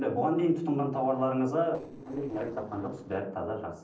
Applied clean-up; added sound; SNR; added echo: neural separator model SepFormer DNS4.